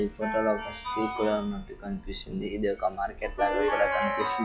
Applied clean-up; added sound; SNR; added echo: classical method log-MMSE.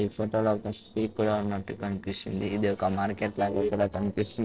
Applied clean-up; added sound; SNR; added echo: neural separator model SepFormer DNS4.